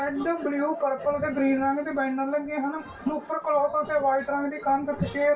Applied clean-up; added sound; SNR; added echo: none; none; none; reverberation time 0.2 s.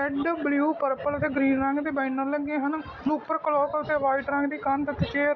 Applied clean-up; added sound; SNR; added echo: none; none; none; none.